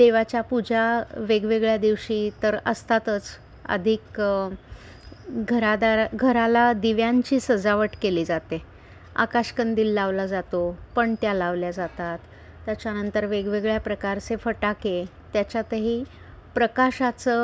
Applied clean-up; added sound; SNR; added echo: none; none; none; none.